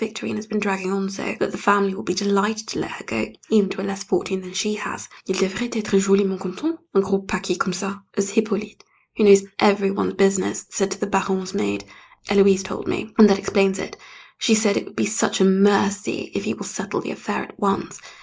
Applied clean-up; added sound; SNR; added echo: neural mask model Resemble Enhance denoiser.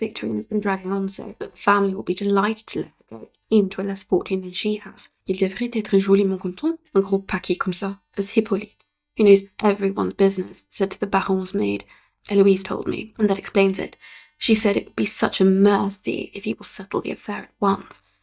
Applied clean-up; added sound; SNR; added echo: neural mask model DeepFilterNet 3.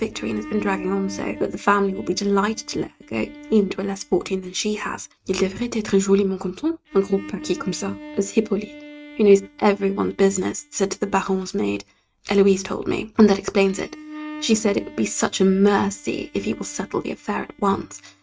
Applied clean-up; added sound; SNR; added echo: neural mask model RNNoise.